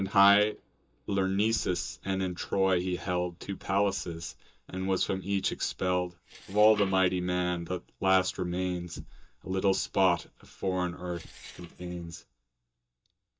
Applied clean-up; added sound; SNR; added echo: neural mask model DeepFilterNet 3.